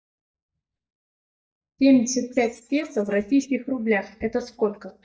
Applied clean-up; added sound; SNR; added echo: neural mask model DeepFilterNet 3.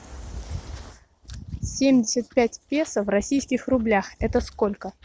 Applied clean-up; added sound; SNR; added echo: none; none; none; none.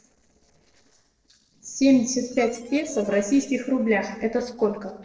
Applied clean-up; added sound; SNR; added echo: neural separator model SepFormer DNS4.